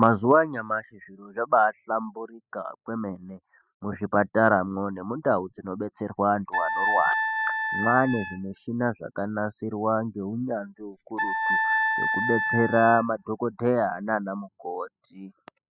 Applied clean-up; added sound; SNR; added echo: classical method spectral subtraction.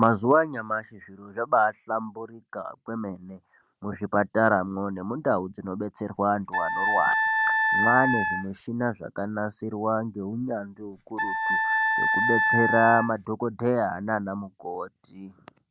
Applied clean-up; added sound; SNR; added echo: none; Wind instrument, woodwind instrument; -2 dB; none.